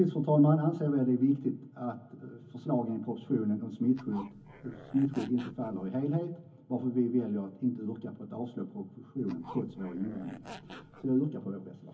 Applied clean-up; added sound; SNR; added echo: none; Zipper (clothing); 18 dB; reverberation time 0.3 s.